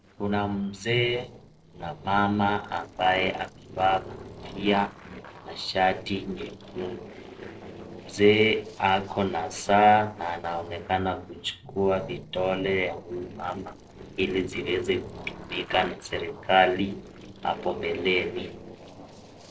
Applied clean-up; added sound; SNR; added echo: neural separator model SepFormer DNS4.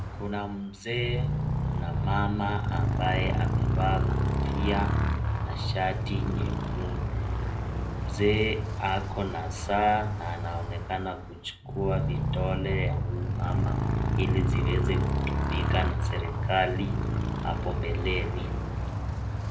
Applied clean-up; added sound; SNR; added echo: none; Motorcycle; -4 dB; reverberation time 0.5 s.